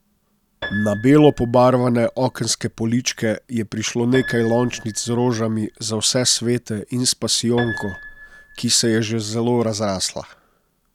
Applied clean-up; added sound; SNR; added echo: none; Piano; 17 dB; none.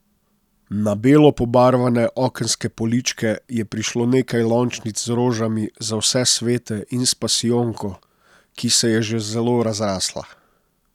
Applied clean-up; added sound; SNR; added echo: none; none; none; none.